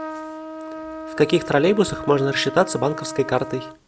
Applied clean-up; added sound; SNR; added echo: none; Trumpet; 11 dB; none.